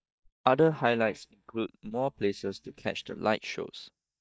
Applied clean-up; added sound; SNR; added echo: neural mask model DeepFilterNet 3.